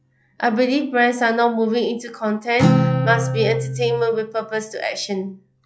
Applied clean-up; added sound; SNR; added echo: classical method log-MMSE.